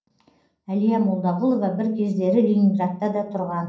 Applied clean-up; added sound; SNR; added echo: none; none; none; reverberation time 0.6 s.